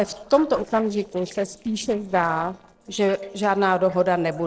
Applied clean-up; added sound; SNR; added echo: neural separator model SepFormer DNS4.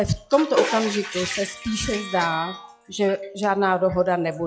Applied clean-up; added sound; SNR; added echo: classical method log-MMSE.